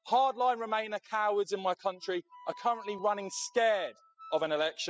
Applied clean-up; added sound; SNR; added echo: classical method spectral subtraction.